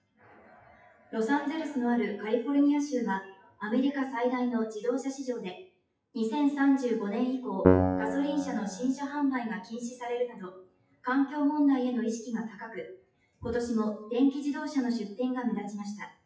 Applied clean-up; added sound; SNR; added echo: classical method WPE with log-MMSE.